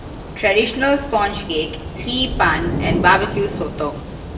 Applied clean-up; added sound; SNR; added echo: none; Thunder / Rain; 6 dB; reverberation time 0.8 s.